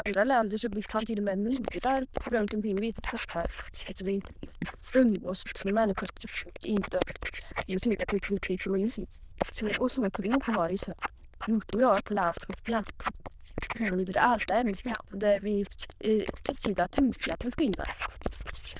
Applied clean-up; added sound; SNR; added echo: neural diffusion model UNIVERSE++.